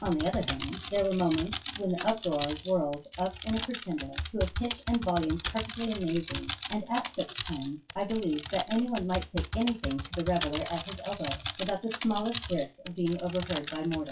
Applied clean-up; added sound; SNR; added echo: classical method WPE with log-MMSE.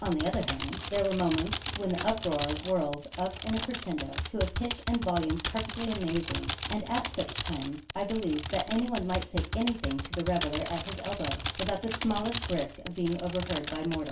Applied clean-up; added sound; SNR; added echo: none; Typing; 5 dB; reverberation time 0.3 s.